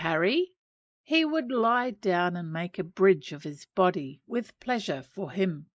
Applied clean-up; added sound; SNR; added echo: neural mask model Resemble Enhance denoiser.